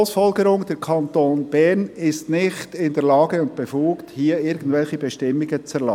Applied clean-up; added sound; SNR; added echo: none; none; none; none.